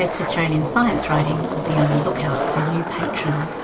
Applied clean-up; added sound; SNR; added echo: none; Skateboard; 2 dB; reverberation time 0.2 s.